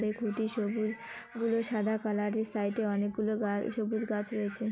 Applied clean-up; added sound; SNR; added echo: none; none; none; none.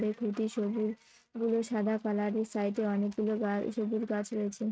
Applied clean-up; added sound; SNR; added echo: neural mask model RNNoise.